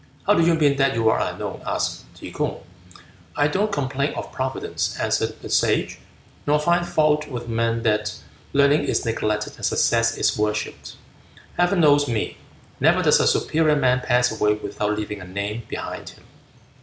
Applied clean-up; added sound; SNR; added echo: none; none; none; none.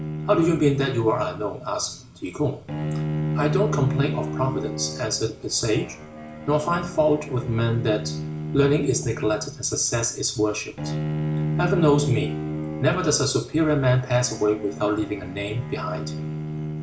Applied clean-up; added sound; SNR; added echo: none; Bowed string instrument; 6 dB; reverberation time 0.2 s.